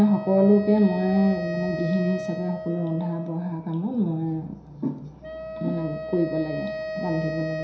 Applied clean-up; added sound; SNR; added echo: none; Wind instrument, woodwind instrument; 9 dB; reverberation time 0.7 s.